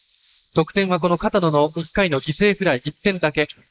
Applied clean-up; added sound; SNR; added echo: neural mask model Resemble Enhance denoiser.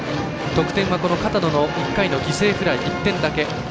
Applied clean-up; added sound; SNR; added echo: none; Piano; 17 dB; none.